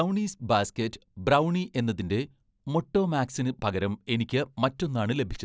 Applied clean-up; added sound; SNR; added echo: none; none; none; none.